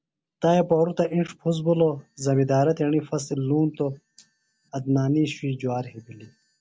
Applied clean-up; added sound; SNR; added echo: none; none; none; none.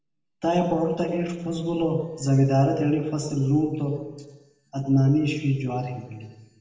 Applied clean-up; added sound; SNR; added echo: none; none; none; reverberation time 1.1 s.